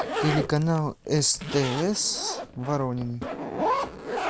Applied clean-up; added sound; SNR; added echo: none; Zipper (clothing); 4 dB; none.